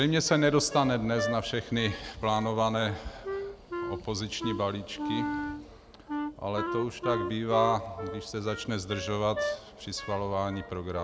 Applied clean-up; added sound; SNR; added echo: none; Wind instrument, woodwind instrument; 7 dB; none.